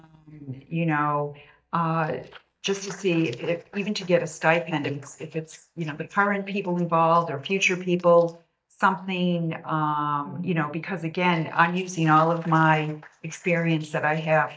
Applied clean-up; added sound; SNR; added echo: neural mask model DeepFilterNet 3.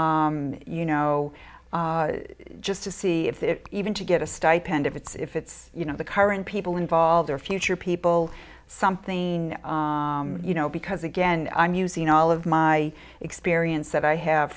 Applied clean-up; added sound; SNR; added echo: none; none; none; none.